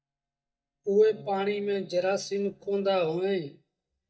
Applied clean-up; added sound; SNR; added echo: neural mask model DeepFilterNet 3.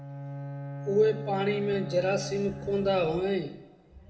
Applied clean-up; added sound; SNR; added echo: none; Bowed string instrument; 10 dB; reverberation time 1.0 s.